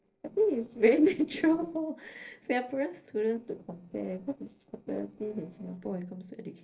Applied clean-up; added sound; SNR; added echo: neural separator model SepFormer DNS4.